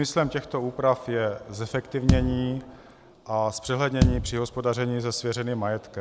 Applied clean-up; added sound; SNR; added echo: none; Bass drum; 1 dB; none.